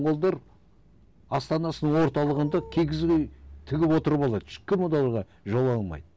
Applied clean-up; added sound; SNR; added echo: none; Dog; 17 dB; none.